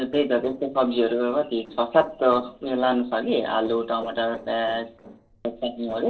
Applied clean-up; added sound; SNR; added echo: neural separator model SepFormer DNS4.